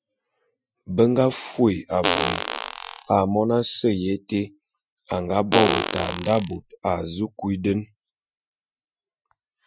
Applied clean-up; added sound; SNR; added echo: classical method Wiener filter.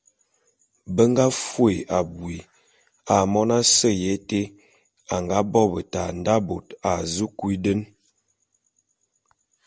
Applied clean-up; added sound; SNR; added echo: none; none; none; none.